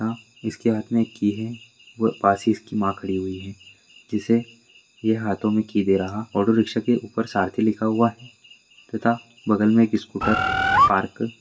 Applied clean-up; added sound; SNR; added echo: none; Bird; -4 dB; reverberation time 0.1 s.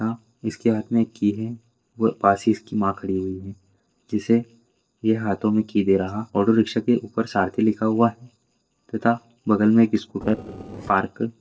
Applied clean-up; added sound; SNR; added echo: neural separator model SepFormer DNS4.